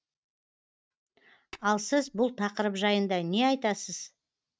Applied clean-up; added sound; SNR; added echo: neural mask model RNNoise.